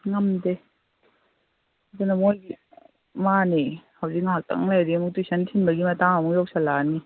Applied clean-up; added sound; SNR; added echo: none; none; none; none.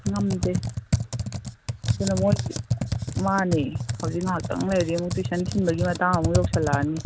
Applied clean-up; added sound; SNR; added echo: none; Computer keyboard; 1 dB; none.